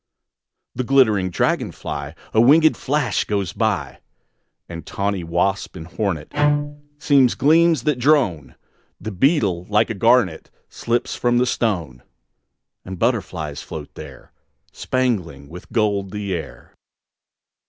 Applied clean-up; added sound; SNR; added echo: none; Bowed string instrument; 3 dB; none.